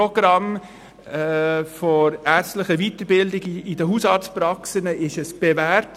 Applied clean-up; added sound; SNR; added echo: none; none; none; none.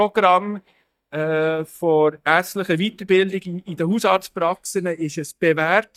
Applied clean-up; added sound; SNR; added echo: neural mask model DeepFilterNet 3.